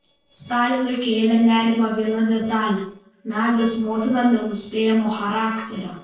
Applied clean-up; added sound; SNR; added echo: neural separator model SepFormer DNS4.